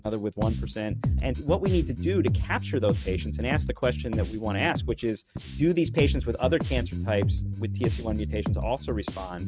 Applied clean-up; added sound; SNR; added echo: neural mask model RNNoise.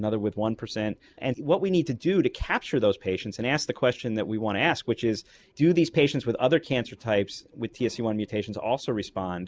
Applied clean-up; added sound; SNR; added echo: none; none; none; none.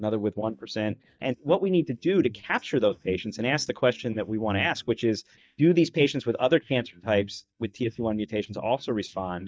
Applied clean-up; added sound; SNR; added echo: neural mask model DeepFilterNet 3.